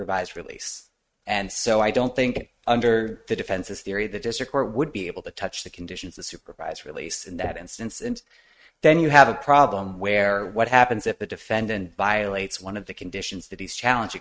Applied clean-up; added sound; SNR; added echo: neural mask model RNNoise.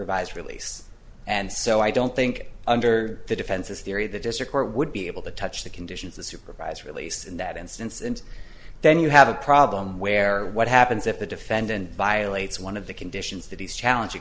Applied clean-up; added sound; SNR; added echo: none; none; none; none.